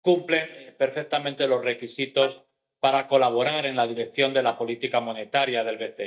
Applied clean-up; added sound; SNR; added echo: neural mask model DeepFilterNet 3.